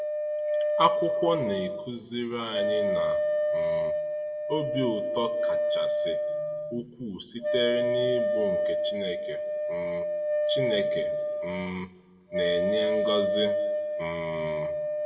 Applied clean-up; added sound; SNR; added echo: none; Wind instrument, woodwind instrument; -4 dB; reverberation time 1.2 s.